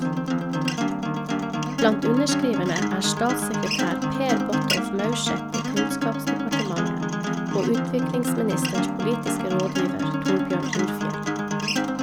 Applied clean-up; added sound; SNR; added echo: none; Acoustic guitar; -3 dB; none.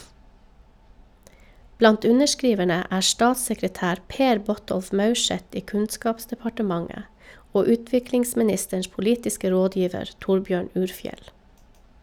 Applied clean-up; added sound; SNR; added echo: none; none; none; none.